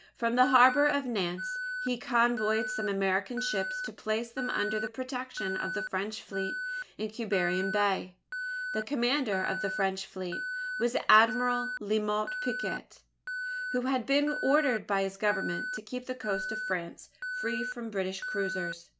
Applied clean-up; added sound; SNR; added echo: none; Alarm; 7 dB; none.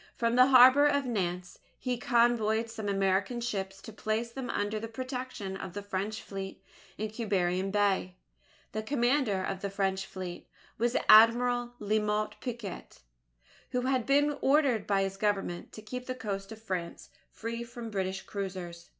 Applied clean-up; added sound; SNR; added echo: none; none; none; none.